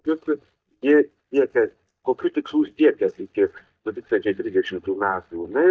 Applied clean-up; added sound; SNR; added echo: neural mask model DeepFilterNet 3.